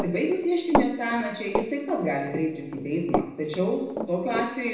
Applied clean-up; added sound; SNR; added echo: none; Run; 4 dB; reverberation time 0.9 s.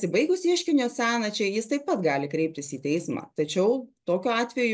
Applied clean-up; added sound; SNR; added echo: none; none; none; none.